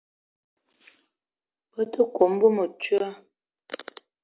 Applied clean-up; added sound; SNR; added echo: none; none; none; none.